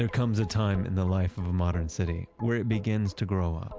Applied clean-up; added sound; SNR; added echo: none; none; none; none.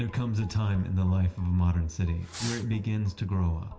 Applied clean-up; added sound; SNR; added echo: none; Fireworks; 16 dB; reverberation time 0.8 s.